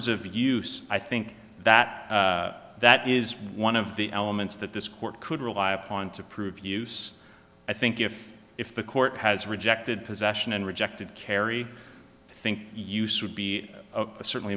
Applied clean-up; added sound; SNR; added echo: none; none; none; none.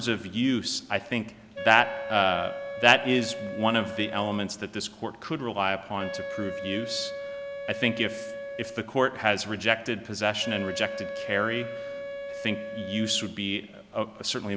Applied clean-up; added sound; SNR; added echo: none; Wind instrument, woodwind instrument; 10 dB; none.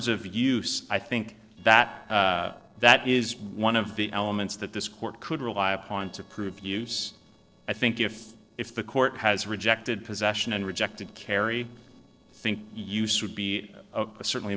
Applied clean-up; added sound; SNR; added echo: neural separator model SepFormer DNS4.